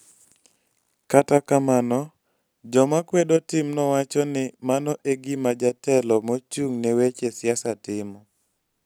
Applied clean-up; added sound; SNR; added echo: none; none; none; none.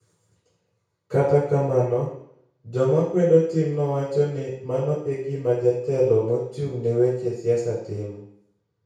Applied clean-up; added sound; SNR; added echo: none; none; none; reverberation time 0.6 s.